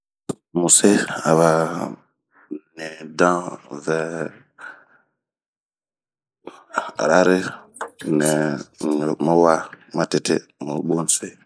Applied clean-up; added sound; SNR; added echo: neural mask model Resemble Enhance denoiser.